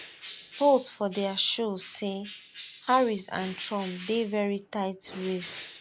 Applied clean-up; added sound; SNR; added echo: none; Bird; 14 dB; none.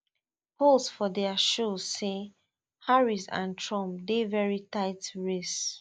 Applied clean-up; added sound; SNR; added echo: none; none; none; none.